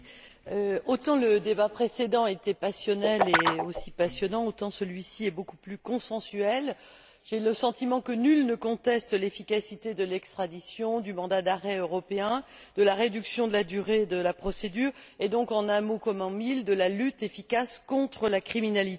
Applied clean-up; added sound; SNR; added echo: none; Guitar; 2 dB; none.